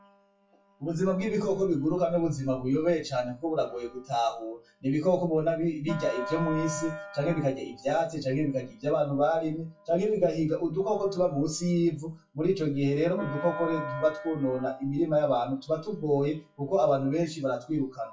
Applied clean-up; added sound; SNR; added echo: classical method WPE with log-MMSE.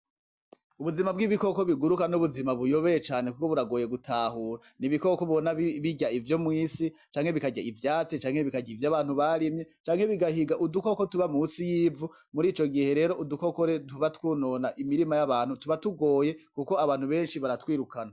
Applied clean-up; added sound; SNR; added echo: none; none; none; none.